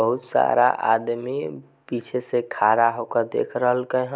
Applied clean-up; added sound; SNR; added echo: none; none; none; none.